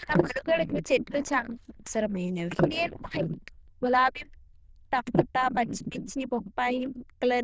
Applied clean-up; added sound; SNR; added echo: neural diffusion model UNIVERSE++.